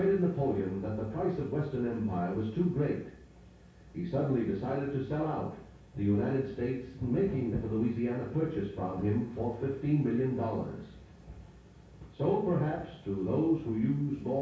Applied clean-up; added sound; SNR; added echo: none; none; none; reverberation time 0.6 s.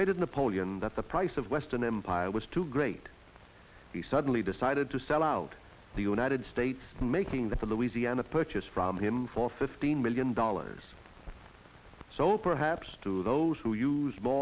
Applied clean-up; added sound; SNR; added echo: none; none; none; none.